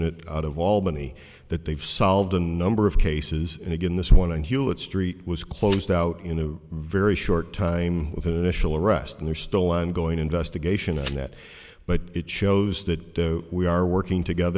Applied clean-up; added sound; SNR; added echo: none; Glass; 18 dB; none.